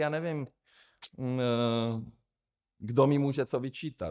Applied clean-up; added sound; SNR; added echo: neural mask model DeepFilterNet 3.